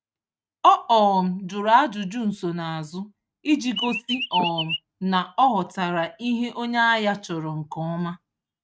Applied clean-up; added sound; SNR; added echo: neural mask model RNNoise.